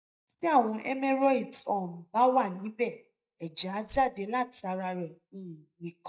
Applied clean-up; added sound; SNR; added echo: neural mask model DeepFilterNet 3.